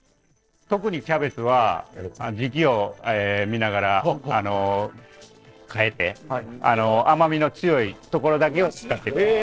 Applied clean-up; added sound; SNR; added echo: neural separator model SepFormer DNS4.